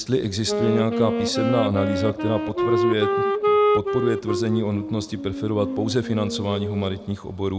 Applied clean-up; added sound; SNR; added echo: none; Wind instrument, woodwind instrument; 0 dB; none.